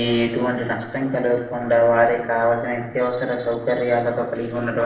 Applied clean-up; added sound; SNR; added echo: neural separator model SepFormer DNS4.